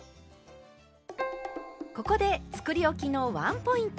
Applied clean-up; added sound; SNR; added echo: none; Keyboard (musical); 10 dB; none.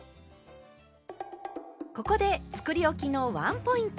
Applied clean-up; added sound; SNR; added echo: none; none; none; none.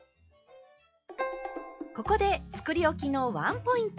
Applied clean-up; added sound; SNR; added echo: classical method log-MMSE.